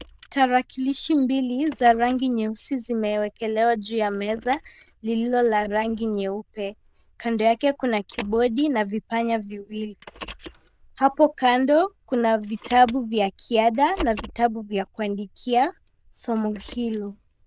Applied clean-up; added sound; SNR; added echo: neural diffusion model UNIVERSE++.